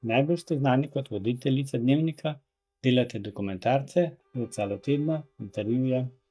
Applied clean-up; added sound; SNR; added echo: neural mask model DeepFilterNet 3.